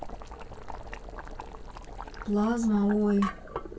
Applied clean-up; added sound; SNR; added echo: none; Boiling; 9 dB; reverberation time 0.1 s.